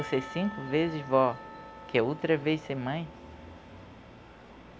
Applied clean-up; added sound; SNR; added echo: none; Church bell / Percussion; 16 dB; none.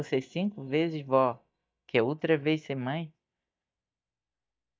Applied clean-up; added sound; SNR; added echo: neural mask model DeepFilterNet 3.